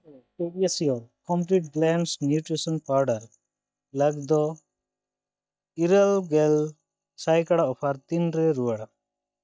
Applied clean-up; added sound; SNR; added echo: neural mask model DeepFilterNet 3.